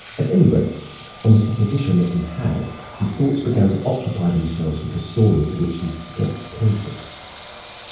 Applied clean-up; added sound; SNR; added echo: none; Engine; 17 dB; reverberation time 0.9 s.